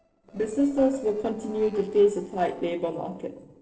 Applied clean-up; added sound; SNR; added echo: neural separator model SepFormer DNS4.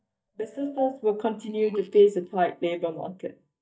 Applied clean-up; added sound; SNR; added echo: neural mask model DeepFilterNet 3.